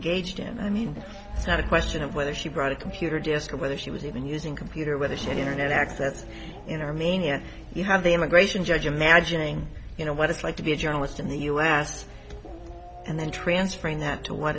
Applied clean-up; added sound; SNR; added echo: none; Race car, auto racing / Accelerating, revving, vroom; 16 dB; none.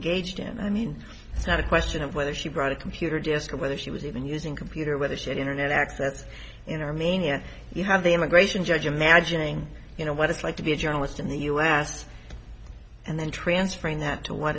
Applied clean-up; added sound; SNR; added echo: none; none; none; none.